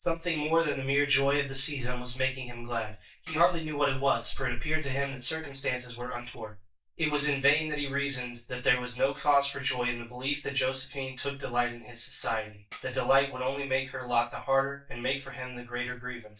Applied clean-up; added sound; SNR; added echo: neural mask model DeepFilterNet 3.